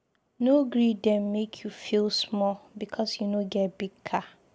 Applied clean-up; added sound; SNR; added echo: none; none; none; none.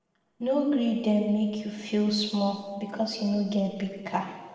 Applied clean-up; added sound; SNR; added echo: none; none; none; reverberation time 1.3 s.